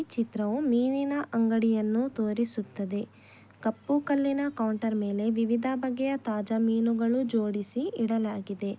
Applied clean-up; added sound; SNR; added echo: none; none; none; none.